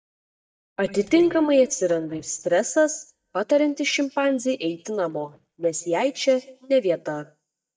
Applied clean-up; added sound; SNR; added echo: neural mask model DeepFilterNet 3.